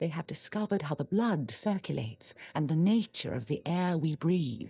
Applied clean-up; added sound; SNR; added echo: neural mask model DeepFilterNet 3.